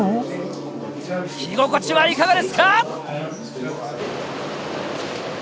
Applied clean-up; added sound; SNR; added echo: none; Gong; 14 dB; none.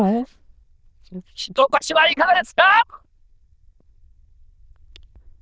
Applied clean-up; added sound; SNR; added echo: neural diffusion model UNIVERSE++.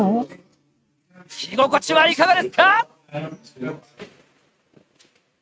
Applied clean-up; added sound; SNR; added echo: neural mask model RNNoise.